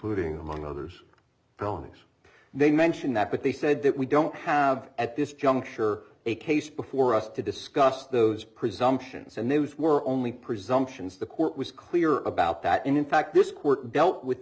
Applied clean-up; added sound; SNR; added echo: none; none; none; none.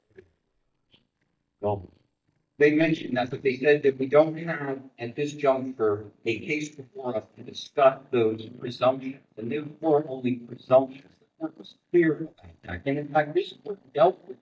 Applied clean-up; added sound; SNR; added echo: neural mask model DeepFilterNet 3.